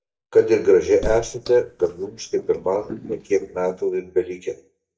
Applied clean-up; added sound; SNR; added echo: neural mask model DeepFilterNet 3.